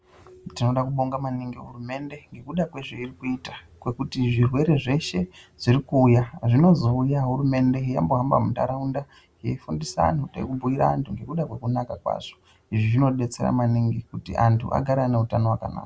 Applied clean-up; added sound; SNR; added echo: none; none; none; none.